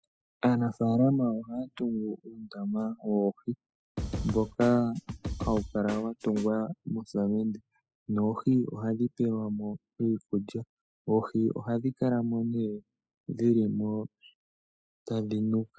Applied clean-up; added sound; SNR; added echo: classical method spectral subtraction.